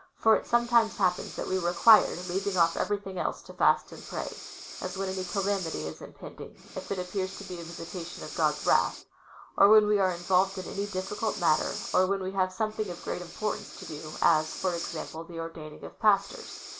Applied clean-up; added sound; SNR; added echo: none; Breathing; 13 dB; reverberation time 0.3 s.